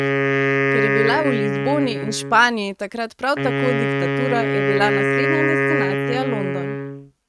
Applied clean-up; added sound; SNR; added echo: neural mask model RNNoise.